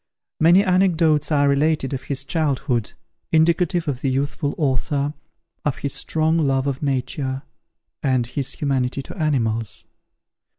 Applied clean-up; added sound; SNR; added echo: none; none; none; none.